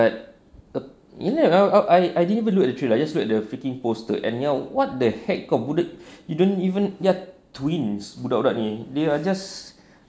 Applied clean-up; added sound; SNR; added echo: none; none; none; none.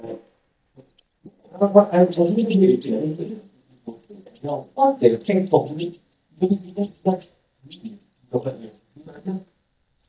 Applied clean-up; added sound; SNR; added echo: neural mask model DeepFilterNet 3.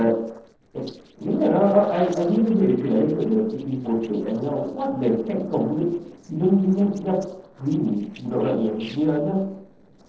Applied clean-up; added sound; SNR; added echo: neural separator model SepFormer DNS4.